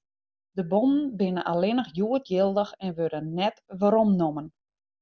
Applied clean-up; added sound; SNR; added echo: none; none; none; none.